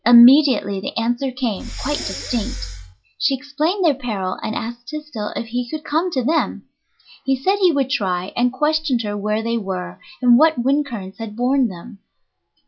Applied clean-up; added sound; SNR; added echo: classical method log-MMSE.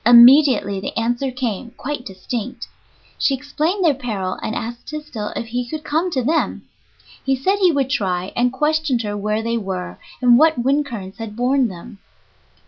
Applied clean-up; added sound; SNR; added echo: none; none; none; none.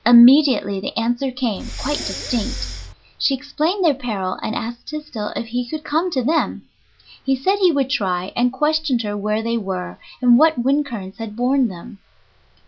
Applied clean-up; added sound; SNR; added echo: none; Breathing; 8 dB; none.